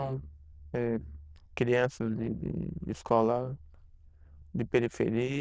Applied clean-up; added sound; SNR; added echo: neural diffusion model UNIVERSE++.